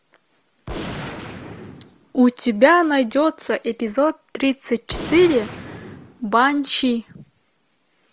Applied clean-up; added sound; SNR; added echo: none; Gunshot, gunfire; 16 dB; none.